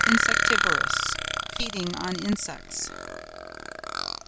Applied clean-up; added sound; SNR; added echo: none; Burping, eructation; -4 dB; none.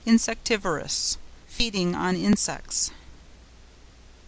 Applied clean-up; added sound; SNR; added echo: none; none; none; none.